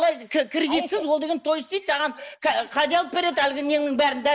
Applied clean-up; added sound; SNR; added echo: neural mask model Resemble Enhance denoiser.